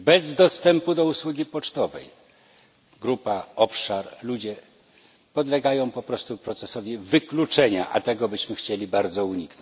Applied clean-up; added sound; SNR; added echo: none; none; none; none.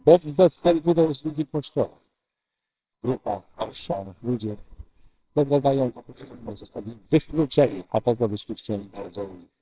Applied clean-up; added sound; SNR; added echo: neural separator model SepFormer WHAMR!.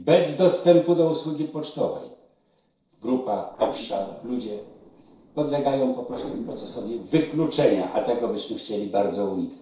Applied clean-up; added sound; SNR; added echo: neural separator model SepFormer DNS4.